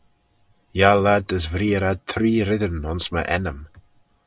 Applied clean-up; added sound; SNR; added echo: none; none; none; none.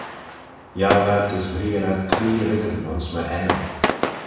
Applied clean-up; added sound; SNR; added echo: none; Fireworks; 4 dB; reverberation time 1.1 s.